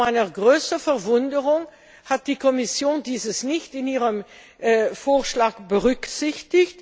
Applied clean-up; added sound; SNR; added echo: none; none; none; none.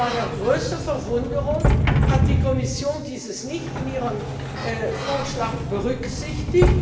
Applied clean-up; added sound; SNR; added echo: none; Sliding door; -2 dB; reverberation time 1.1 s.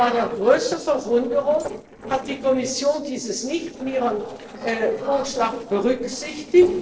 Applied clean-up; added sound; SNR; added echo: neural separator model SepFormer DNS4.